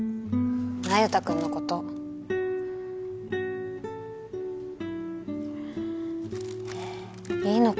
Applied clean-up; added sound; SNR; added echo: none; none; none; none.